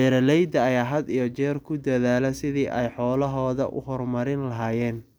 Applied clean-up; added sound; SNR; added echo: none; none; none; none.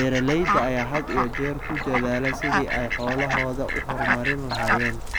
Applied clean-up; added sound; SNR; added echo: none; Fowl; 0 dB; none.